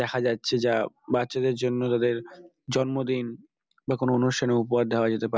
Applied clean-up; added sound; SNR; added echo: none; none; none; none.